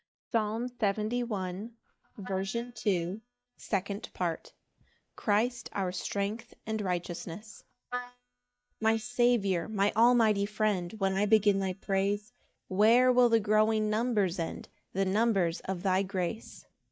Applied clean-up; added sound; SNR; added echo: neural mask model DeepFilterNet 3.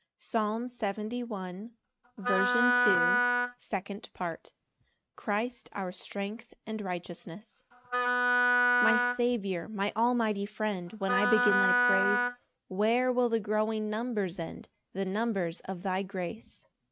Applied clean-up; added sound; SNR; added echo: neural mask model RNNoise.